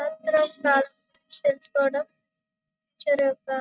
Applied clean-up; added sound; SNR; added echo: neural mask model RNNoise.